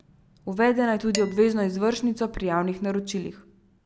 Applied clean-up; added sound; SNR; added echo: none; Dishes, pots, and pans; 17 dB; none.